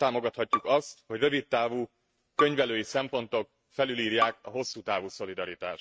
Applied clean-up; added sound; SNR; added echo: neural mask model RNNoise.